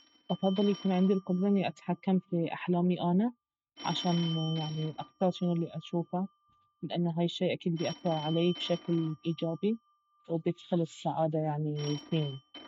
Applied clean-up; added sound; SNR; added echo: neural mask model RNNoise.